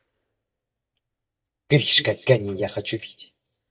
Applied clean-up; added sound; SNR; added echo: neural mask model DeepFilterNet 3.